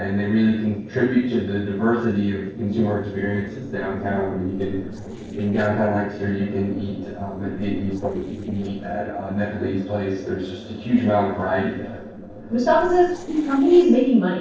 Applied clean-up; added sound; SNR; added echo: neural separator model SepFormer DNS4.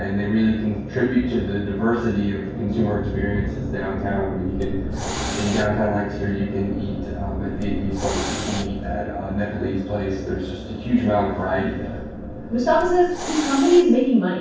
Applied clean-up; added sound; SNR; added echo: none; Hiss; 10 dB; reverberation time 0.7 s.